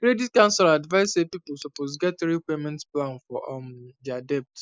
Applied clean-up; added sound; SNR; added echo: neural mask model Resemble Enhance denoiser.